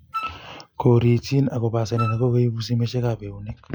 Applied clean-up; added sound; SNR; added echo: classical method log-MMSE.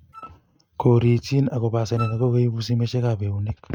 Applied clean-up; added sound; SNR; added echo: neural mask model RNNoise.